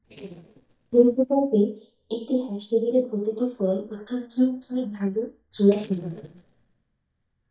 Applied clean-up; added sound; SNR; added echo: neural mask model DeepFilterNet 3.